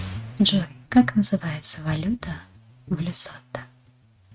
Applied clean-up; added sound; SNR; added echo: neural mask model RNNoise.